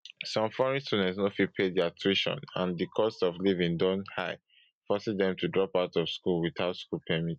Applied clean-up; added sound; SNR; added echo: none; none; none; none.